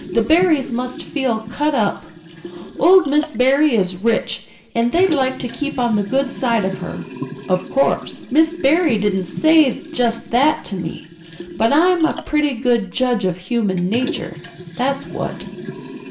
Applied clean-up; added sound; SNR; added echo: none; Liquid; 14 dB; reverberation time 0.7 s.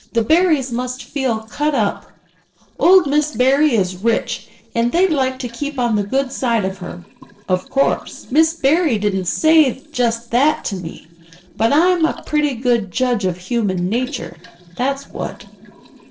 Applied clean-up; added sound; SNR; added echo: neural separator model SepFormer DNS4.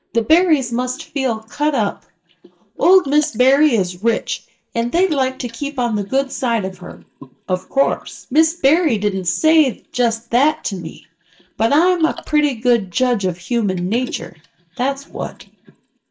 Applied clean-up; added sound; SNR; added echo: neural mask model DeepFilterNet 3.